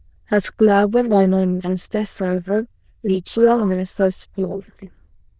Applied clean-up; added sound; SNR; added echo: neural diffusion model UNIVERSE++.